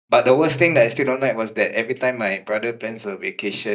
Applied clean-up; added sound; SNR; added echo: neural mask model DeepFilterNet 3.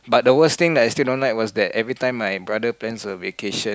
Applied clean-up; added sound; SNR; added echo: none; none; none; none.